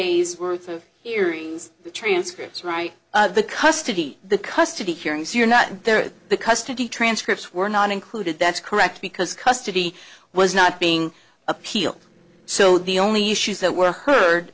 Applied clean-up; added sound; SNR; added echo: neural separator model SepFormer DNS4.